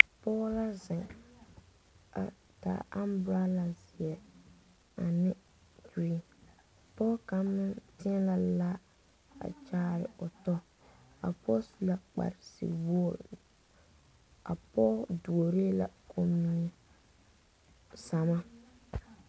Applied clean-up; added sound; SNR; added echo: none; none; none; none.